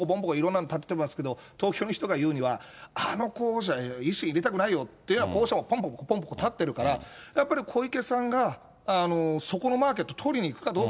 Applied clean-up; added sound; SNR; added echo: none; none; none; none.